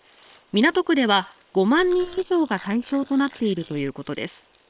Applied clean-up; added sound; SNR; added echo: neural separator model SepFormer WHAM!.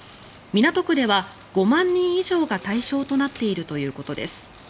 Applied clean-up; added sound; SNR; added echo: none; none; none; none.